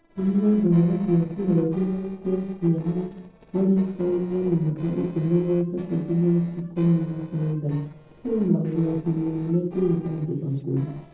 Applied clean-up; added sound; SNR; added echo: neural separator model SepFormer DNS4.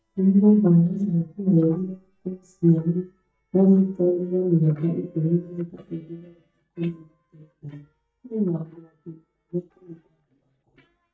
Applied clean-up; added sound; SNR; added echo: neural mask model DeepFilterNet 3.